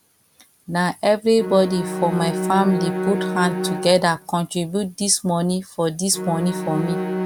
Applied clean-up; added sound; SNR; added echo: none; Bowed string instrument; 7 dB; none.